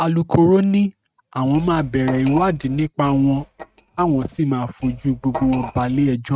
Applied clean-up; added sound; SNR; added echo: neural mask model RNNoise.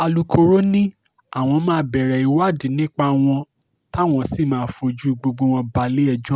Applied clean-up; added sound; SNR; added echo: none; none; none; none.